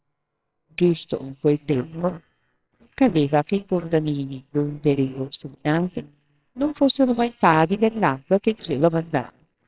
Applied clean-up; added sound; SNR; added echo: neural separator model SepFormer WHAMR!.